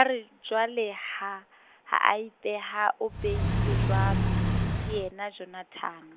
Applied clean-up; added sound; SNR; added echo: none; Accelerating, revving, vroom / Car; -4 dB; none.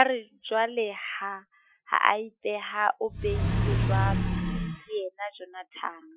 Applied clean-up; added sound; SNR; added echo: classical method Wiener filter.